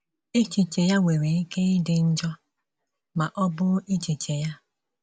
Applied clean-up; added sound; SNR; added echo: none; none; none; none.